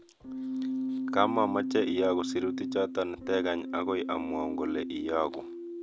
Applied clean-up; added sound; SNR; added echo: none; Keyboard (musical); 4 dB; none.